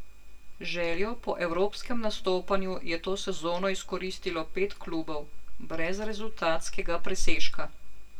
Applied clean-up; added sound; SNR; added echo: none; none; none; reverberation time 0.2 s.